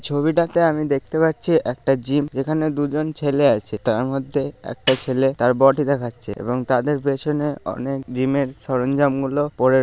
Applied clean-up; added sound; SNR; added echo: none; Snare drum; 12 dB; none.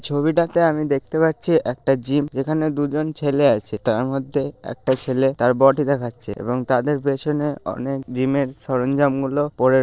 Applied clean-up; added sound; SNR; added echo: neural separator model SepFormer DNS4.